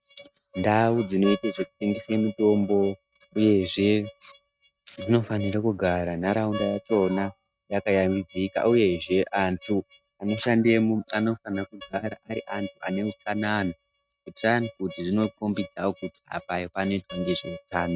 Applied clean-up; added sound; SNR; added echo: neural mask model RNNoise.